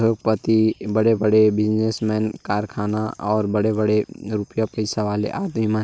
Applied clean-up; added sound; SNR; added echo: none; none; none; none.